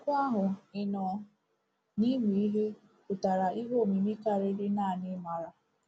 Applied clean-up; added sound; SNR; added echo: none; none; none; none.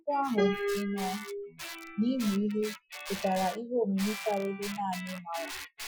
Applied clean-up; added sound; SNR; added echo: classical method Wiener filter.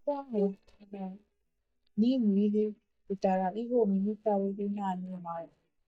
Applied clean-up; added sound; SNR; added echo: neural mask model DeepFilterNet 3.